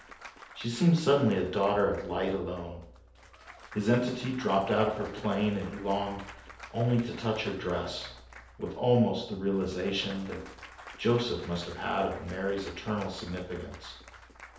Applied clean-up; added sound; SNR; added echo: none; Applause / Cheering / Clapping; 19 dB; reverberation time 2.2 s.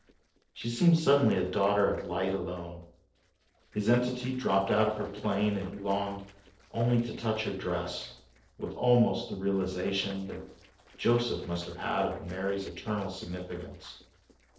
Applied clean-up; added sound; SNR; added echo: neural separator model SepFormer DNS4.